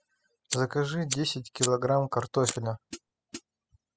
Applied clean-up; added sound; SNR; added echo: classical method spectral subtraction.